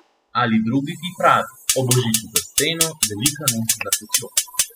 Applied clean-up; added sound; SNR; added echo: classical method spectral subtraction.